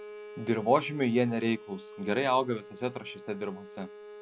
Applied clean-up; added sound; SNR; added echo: none; Bowed string instrument; 16 dB; none.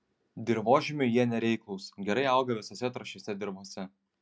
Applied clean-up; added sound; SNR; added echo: none; none; none; none.